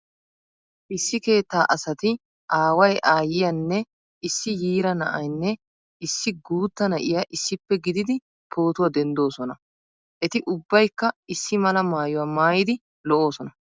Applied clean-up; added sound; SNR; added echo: none; none; none; none.